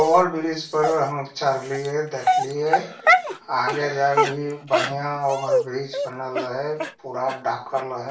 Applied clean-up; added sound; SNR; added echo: none; Dog; 1 dB; reverberation time 0.3 s.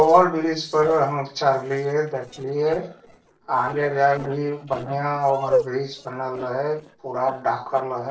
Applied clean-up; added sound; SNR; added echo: neural separator model SepFormer DNS4.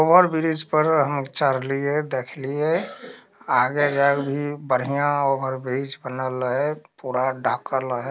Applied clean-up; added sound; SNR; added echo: none; none; none; none.